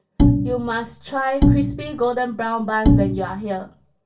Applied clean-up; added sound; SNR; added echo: none; Bowed string instrument; -4 dB; reverberation time 0.2 s.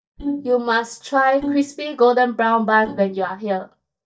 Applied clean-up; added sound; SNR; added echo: neural mask model DeepFilterNet 3.